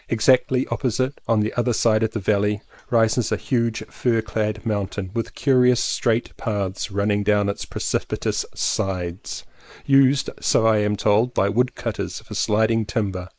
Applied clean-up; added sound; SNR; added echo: neural mask model Resemble Enhance denoiser.